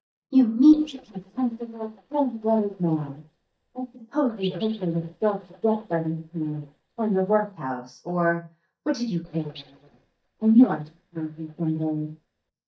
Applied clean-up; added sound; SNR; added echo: neural mask model DeepFilterNet 3.